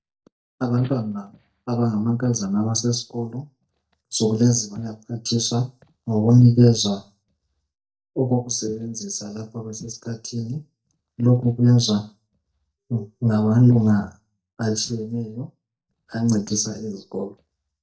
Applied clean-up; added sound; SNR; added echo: neural mask model DeepFilterNet 3.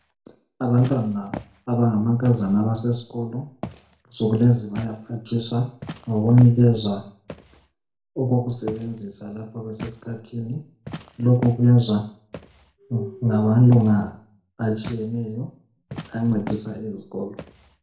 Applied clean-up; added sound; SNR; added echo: none; Walk, footsteps; 18 dB; reverberation time 0.4 s.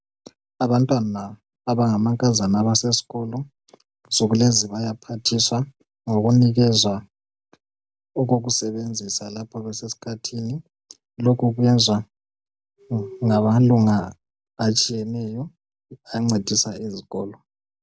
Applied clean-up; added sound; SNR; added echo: none; none; none; none.